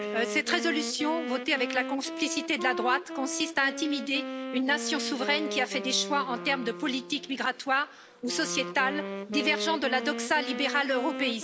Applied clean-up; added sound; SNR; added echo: none; Wind instrument, woodwind instrument; 7 dB; none.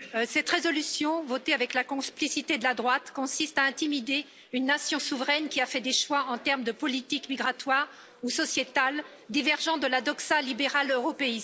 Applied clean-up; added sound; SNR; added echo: none; none; none; none.